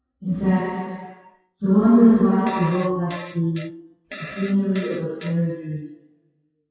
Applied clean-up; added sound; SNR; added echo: classical method WPE with log-MMSE.